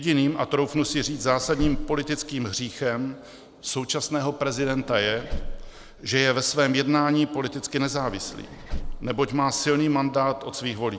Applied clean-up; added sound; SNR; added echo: none; Vehicle; 11 dB; none.